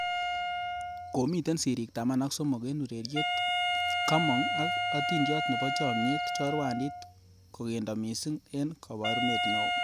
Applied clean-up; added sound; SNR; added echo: none; Wind instrument, woodwind instrument; 0 dB; none.